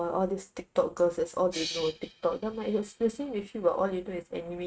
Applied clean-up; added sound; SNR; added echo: neural mask model RNNoise.